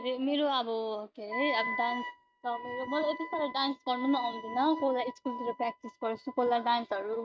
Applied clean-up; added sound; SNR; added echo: neural mask model RNNoise.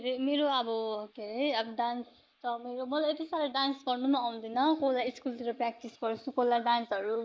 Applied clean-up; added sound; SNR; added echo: neural mask model Resemble Enhance denoiser.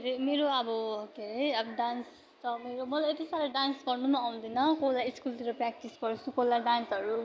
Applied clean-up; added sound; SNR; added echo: none; none; none; none.